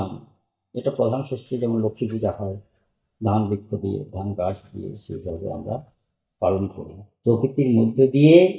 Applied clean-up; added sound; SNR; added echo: neural mask model DeepFilterNet 3.